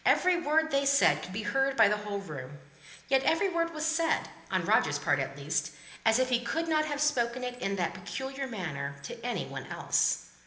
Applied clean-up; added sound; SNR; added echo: none; none; none; reverberation time 0.8 s.